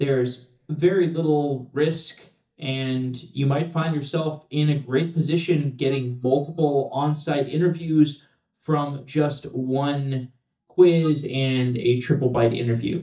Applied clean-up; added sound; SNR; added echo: neural mask model DeepFilterNet 3.